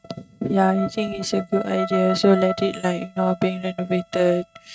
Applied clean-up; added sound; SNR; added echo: neural mask model RNNoise.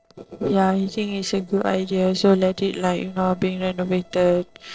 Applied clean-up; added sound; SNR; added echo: neural separator model SepFormer DNS4.